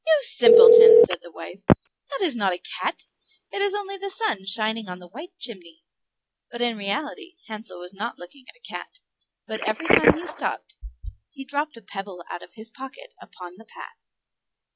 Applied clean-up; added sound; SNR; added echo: none; Telephone; -4 dB; none.